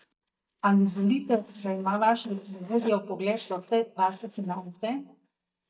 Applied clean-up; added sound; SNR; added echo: neural mask model DeepFilterNet 3.